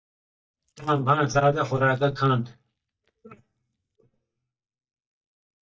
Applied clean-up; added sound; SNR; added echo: neural mask model DeepFilterNet 3.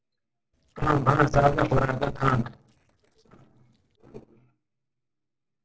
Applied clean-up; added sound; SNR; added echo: neural separator model SepFormer DNS4.